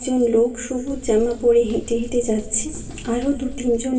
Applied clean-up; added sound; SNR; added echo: none; Walk, footsteps; 13 dB; reverberation time 1.6 s.